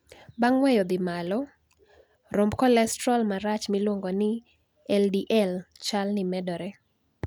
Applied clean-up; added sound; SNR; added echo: none; none; none; none.